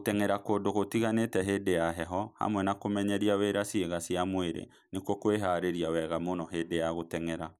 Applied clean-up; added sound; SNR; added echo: neural mask model Resemble Enhance denoiser.